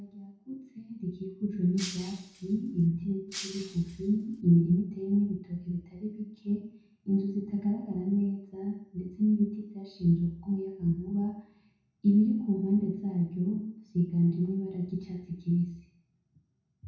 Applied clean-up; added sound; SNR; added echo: none; Shatter; 14 dB; reverberation time 0.6 s.